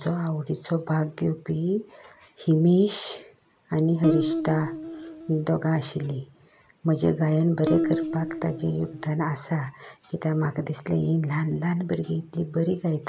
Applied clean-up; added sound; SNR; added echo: none; Guitar; 4 dB; none.